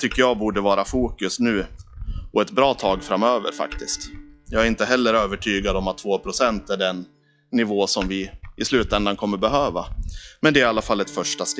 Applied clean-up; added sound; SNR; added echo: classical method log-MMSE.